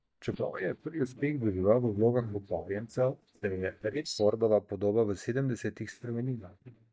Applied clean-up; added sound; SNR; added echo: neural mask model DeepFilterNet 3.